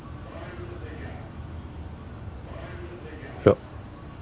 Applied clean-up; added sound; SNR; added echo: none; Subway, metro, underground; 15 dB; none.